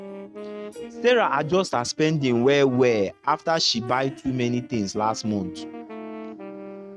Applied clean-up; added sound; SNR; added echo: neural mask model RNNoise.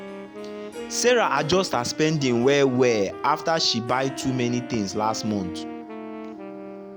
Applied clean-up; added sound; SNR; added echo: none; Wind instrument, woodwind instrument + Harp; 12 dB; none.